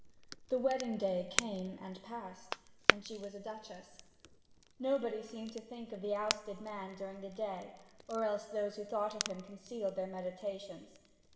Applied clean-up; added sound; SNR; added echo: none; Crackle; 3 dB; reverberation time 1.1 s.